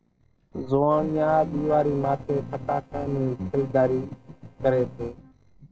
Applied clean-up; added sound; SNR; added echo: neural separator model SepFormer DNS4.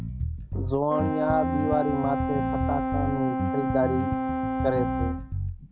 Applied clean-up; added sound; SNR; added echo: none; Bass guitar + Brass instrument; -2 dB; none.